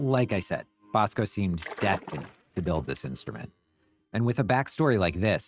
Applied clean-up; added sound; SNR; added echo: neural mask model RNNoise.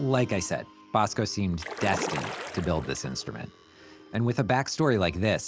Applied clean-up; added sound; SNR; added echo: none; Splash, splatter; 8 dB; none.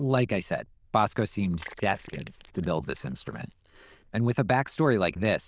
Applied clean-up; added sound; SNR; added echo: neural diffusion model UNIVERSE++.